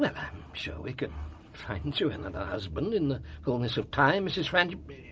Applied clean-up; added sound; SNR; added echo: none; none; none; none.